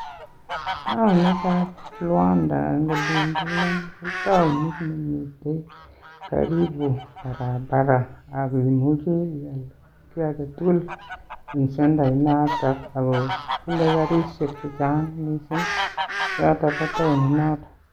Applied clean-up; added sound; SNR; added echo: none; Fowl; 9 dB; none.